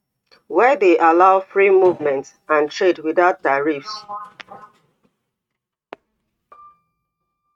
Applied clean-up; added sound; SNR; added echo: neural mask model RNNoise.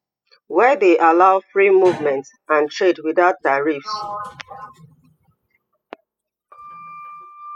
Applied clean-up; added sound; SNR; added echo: classical method spectral subtraction.